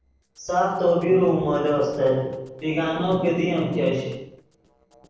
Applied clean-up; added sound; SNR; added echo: neural separator model SepFormer DNS4.